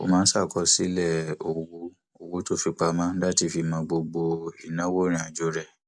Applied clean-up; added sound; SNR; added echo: none; none; none; none.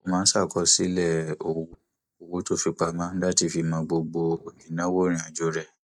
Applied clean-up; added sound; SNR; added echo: neural mask model DeepFilterNet 3.